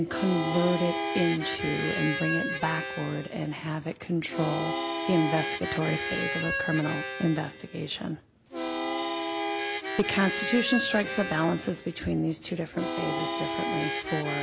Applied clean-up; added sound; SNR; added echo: none; Harmonica; 3 dB; none.